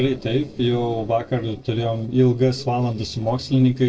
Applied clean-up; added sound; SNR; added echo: neural separator model SepFormer DNS4.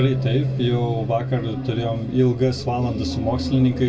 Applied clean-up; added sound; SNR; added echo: none; Marimba, xylophone; 6 dB; reverberation time 0.1 s.